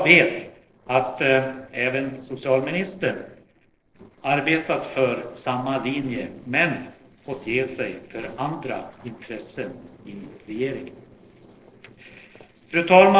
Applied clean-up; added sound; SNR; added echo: neural separator model SepFormer DNS4.